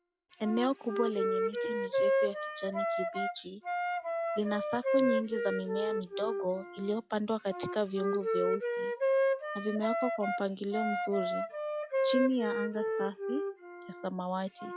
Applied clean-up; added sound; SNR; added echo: classical method log-MMSE.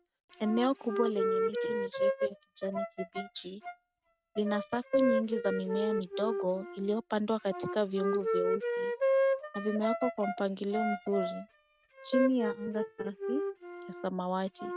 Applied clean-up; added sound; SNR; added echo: neural mask model RNNoise.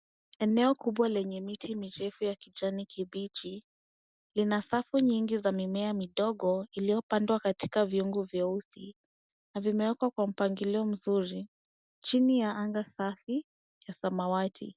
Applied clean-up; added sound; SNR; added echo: none; none; none; none.